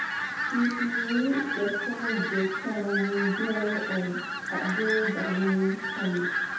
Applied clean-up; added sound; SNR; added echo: none; Fowl; 3 dB; reverberation time 0.8 s.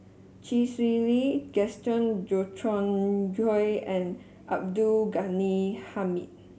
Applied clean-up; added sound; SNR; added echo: none; none; none; none.